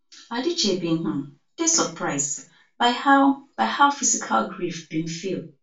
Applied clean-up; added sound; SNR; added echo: none; none; none; reverberation time 0.2 s.